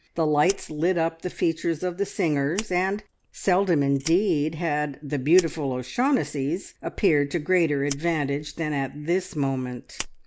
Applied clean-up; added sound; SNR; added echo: none; Fire; 18 dB; none.